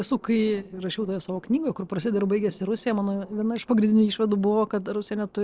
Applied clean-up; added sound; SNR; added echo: neural separator model SepFormer DNS4.